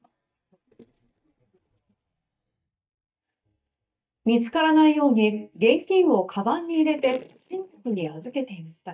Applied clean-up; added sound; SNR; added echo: neural mask model DeepFilterNet 3.